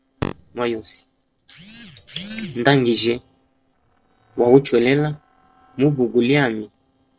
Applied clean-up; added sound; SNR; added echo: neural separator model SepFormer DNS4.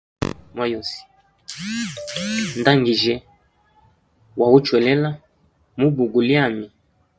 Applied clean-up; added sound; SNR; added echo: none; none; none; none.